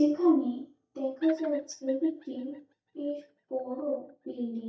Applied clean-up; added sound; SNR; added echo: neural mask model DeepFilterNet 3.